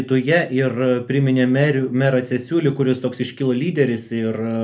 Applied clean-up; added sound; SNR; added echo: none; none; none; reverberation time 0.3 s.